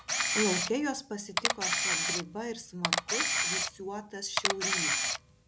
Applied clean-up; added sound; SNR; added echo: none; Camera; -5 dB; none.